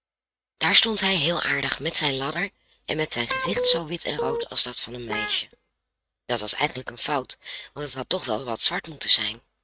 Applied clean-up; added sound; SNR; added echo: neural mask model RNNoise.